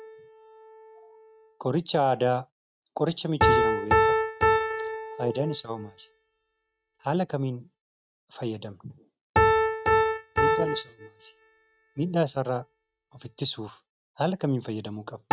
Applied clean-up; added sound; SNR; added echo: neural mask model RNNoise.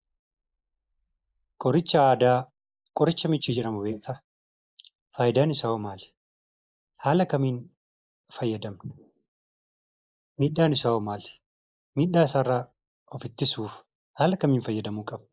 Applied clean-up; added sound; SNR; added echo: neural mask model Resemble Enhance denoiser.